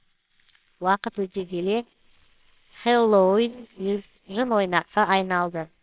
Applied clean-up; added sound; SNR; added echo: neural separator model SepFormer WHAMR!.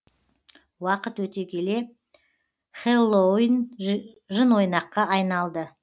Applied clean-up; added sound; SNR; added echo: none; none; none; none.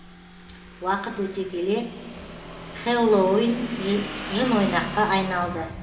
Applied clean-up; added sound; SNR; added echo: none; Motorcycle / Engine; 12 dB; reverberation time 2.5 s.